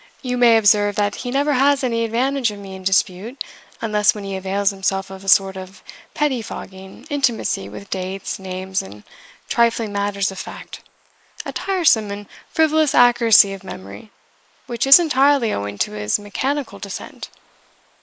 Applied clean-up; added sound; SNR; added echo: neural mask model Resemble Enhance denoiser.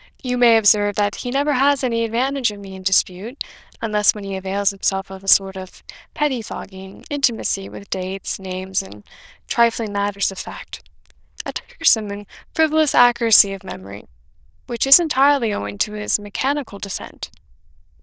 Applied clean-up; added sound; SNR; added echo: neural diffusion model UNIVERSE++.